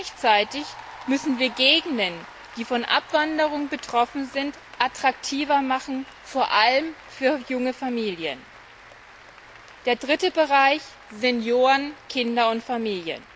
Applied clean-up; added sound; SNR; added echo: none; Applause / Cheering; 20 dB; none.